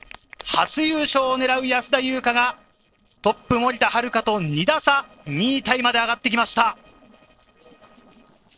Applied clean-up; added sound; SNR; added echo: neural separator model SepFormer DNS4.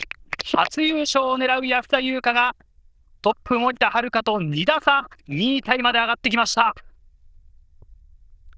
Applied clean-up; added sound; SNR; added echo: neural diffusion model UNIVERSE++.